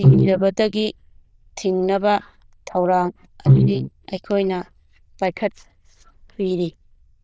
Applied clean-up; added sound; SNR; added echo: neural diffusion model UNIVERSE++.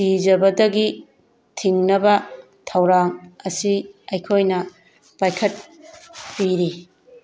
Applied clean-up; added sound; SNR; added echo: none; none; none; none.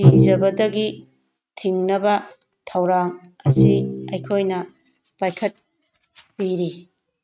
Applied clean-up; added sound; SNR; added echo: neural mask model RNNoise.